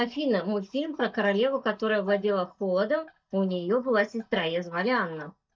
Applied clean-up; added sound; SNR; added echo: neural mask model DeepFilterNet 3.